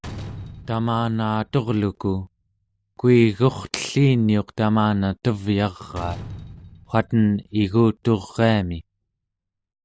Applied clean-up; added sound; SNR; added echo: none; Slam; 19 dB; none.